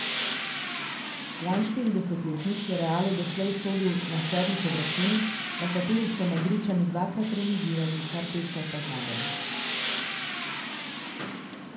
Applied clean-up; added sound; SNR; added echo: none; Tools; 4 dB; reverberation time 0.5 s.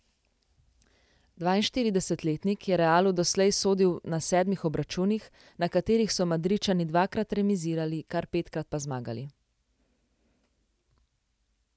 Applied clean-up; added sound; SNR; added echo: none; none; none; none.